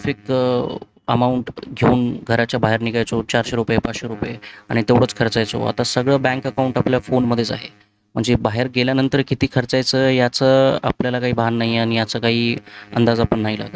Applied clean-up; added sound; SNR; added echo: neural mask model RNNoise.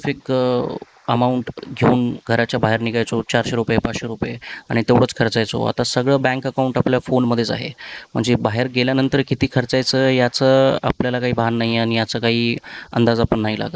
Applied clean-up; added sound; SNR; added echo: neural mask model Resemble Enhance denoiser.